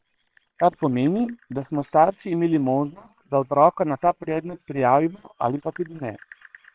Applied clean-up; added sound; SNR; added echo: neural separator model SepFormer WHAM!.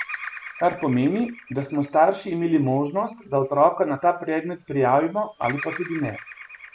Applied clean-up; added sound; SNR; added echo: none; Bird vocalization, bird call, bird song; 16 dB; none.